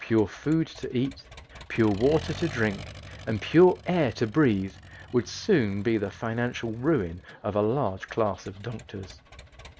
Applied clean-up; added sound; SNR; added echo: none; Accelerating, revving, vroom; 18 dB; none.